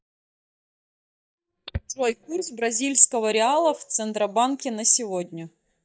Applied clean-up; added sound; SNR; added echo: neural mask model DeepFilterNet 3.